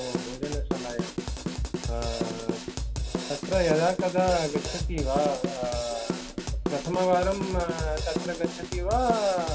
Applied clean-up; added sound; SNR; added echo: none; Drum kit; 2 dB; reverberation time 2.1 s.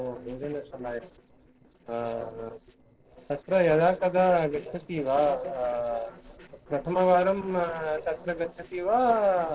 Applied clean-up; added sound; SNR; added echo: neural separator model SepFormer DNS4.